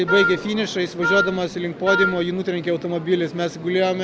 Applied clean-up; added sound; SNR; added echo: none; Wind instrument, woodwind instrument; 2 dB; none.